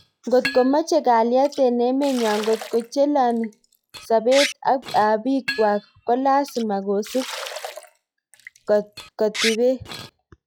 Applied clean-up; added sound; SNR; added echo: classical method log-MMSE.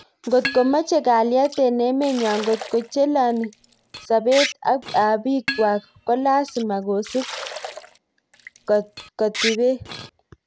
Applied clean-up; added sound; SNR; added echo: none; Liquid; 12 dB; none.